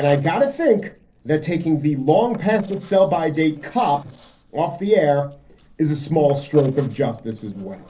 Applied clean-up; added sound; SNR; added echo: neural separator model SepFormer DNS4.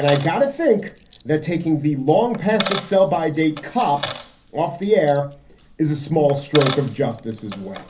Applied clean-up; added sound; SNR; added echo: none; Coin (dropping); 13 dB; reverberation time 0.3 s.